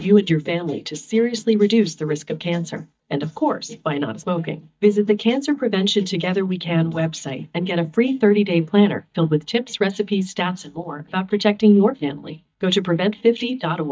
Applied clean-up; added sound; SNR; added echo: neural mask model DeepFilterNet 3.